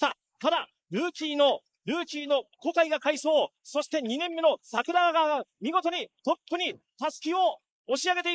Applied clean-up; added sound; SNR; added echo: neural mask model Resemble Enhance denoiser.